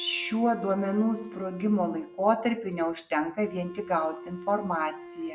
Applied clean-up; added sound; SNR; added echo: none; Wind instrument, woodwind instrument; 16 dB; none.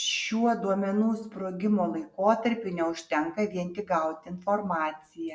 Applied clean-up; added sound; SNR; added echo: none; none; none; none.